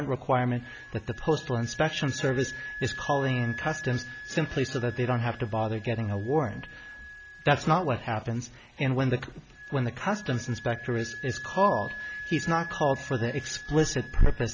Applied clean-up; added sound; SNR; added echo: none; Wind instrument, woodwind instrument; 14 dB; none.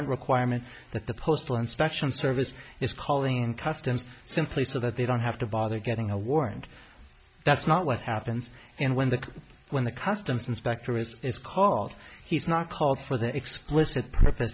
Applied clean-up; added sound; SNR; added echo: none; none; none; none.